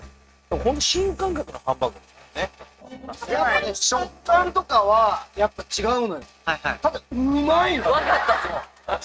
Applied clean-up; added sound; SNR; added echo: neural mask model RNNoise.